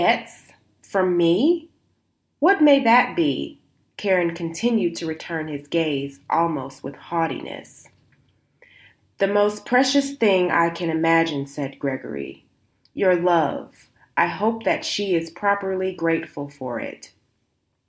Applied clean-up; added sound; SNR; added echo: none; none; none; none.